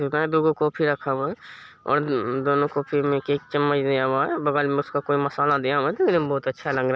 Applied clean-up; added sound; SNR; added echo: none; none; none; none.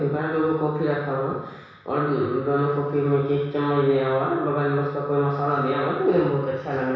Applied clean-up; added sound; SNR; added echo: none; none; none; reverberation time 1.1 s.